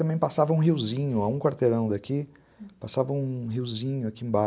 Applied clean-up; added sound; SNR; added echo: none; none; none; none.